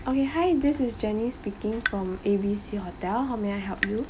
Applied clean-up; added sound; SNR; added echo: none; Drip / Water tap, faucet; 11 dB; none.